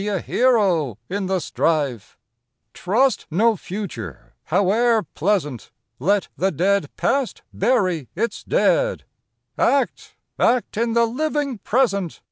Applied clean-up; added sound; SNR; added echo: none; none; none; none.